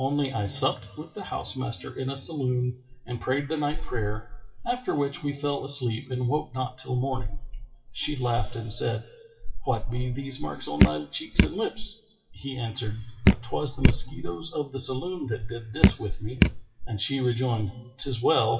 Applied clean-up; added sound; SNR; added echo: classical method WPE with log-MMSE.